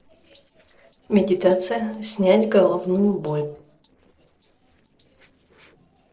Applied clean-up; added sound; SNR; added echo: neural separator model SepFormer DNS4.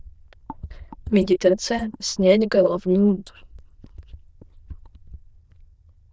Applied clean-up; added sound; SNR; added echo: neural diffusion model UNIVERSE++.